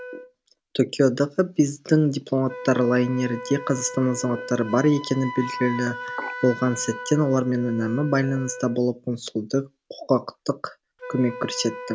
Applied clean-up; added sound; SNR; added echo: none; Wind instrument, woodwind instrument; 13 dB; none.